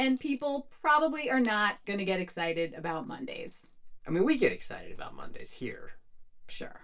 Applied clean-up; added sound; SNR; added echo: neural separator model SepFormer DNS4.